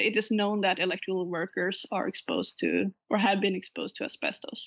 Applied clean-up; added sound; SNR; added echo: neural mask model Resemble Enhance denoiser.